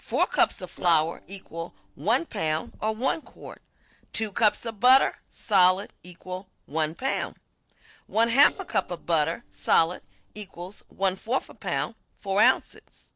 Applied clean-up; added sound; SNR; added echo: neural separator model SepFormer DNS4.